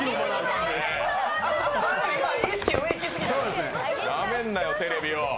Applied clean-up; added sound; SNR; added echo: none; Fireworks; 8 dB; none.